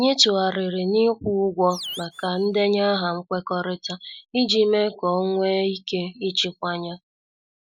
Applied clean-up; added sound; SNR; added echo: neural mask model Resemble Enhance denoiser.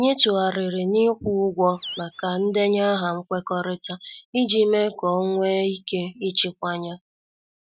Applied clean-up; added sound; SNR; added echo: neural mask model RNNoise.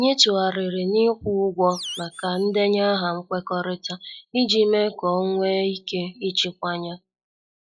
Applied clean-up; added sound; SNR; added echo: classical method log-MMSE.